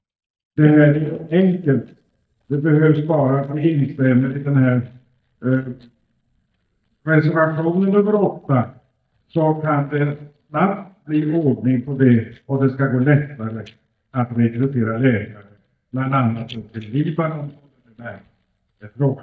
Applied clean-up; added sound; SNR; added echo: neural mask model DeepFilterNet 3.